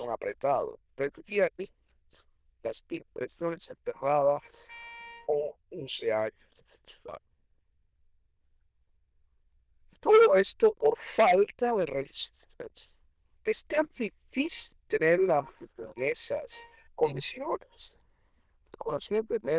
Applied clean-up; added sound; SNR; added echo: neural diffusion model UNIVERSE++.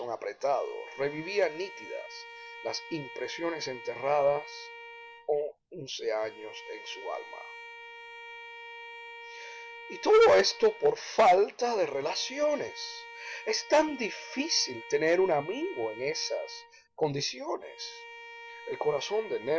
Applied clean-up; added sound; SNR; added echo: none; Bowed string instrument; 16 dB; none.